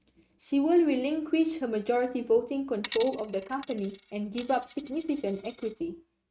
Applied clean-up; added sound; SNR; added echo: neural mask model RNNoise.